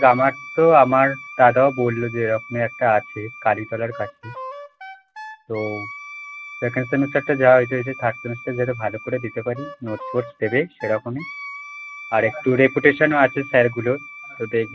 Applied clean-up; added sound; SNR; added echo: none; Wind instrument, woodwind instrument; 16 dB; none.